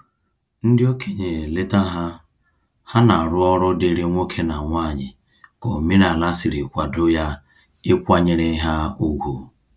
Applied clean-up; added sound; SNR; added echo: none; none; none; none.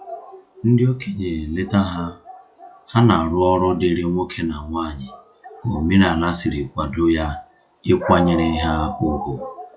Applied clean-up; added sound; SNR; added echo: classical method log-MMSE.